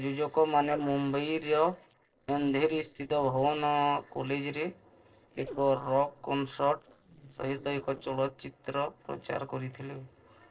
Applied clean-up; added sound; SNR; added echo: neural separator model SepFormer DNS4.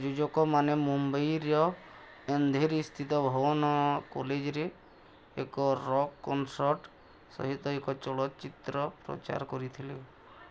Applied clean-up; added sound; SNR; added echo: none; none; none; none.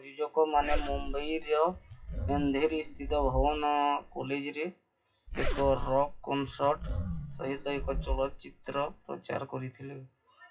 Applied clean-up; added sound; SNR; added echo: classical method WPE with log-MMSE.